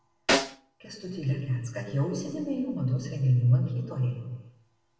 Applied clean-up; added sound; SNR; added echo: none; Snare drum; 2 dB; reverberation time 1.1 s.